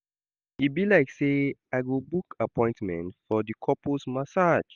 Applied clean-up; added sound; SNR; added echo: none; none; none; none.